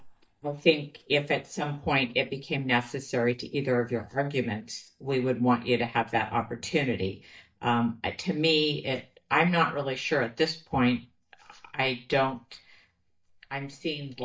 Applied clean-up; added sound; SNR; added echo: neural mask model DeepFilterNet 3.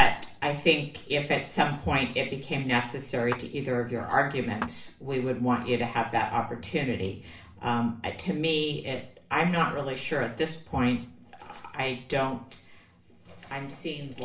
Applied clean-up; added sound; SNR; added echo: none; Clapping; 10 dB; reverberation time 0.4 s.